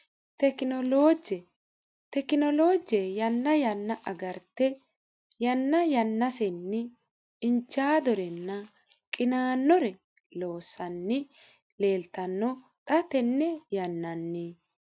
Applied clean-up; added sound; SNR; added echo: none; none; none; none.